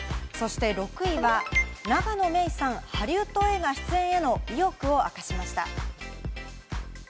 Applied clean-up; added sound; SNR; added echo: none; none; none; none.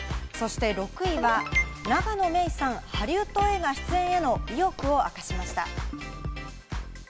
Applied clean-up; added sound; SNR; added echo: none; Walk, footsteps + Organ; 16 dB; none.